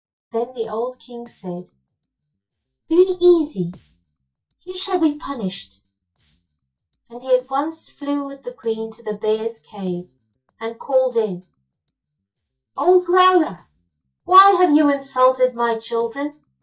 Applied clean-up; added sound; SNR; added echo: neural mask model DeepFilterNet 3.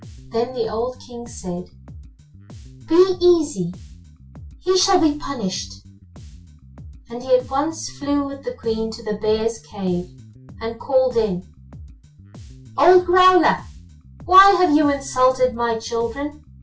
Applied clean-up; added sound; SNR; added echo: none; Bass guitar; 20 dB; reverberation time 0.2 s.